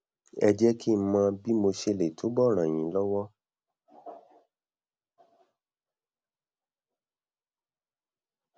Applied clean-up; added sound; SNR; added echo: none; none; none; none.